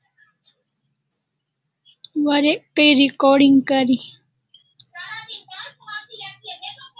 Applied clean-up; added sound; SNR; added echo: none; none; none; none.